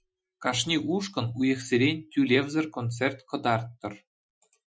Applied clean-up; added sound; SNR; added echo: classical method Wiener filter.